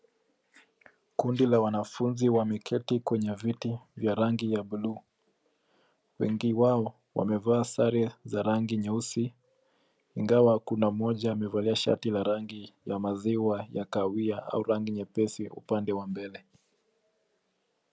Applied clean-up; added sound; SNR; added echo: none; none; none; none.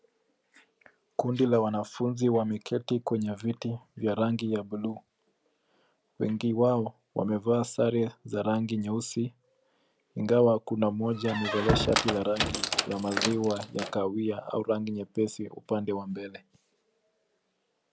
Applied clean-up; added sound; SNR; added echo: none; Squeak; 2 dB; none.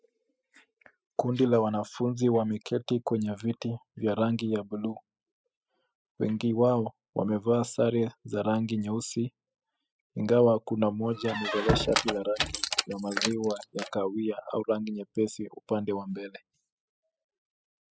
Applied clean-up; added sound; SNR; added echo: classical method spectral subtraction.